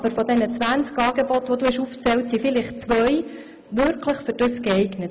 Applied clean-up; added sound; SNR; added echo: none; none; none; none.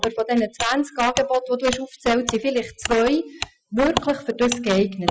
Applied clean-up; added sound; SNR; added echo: classical method Wiener filter.